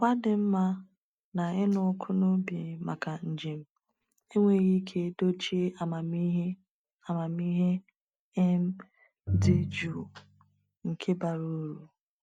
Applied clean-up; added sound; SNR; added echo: neural mask model DeepFilterNet 3.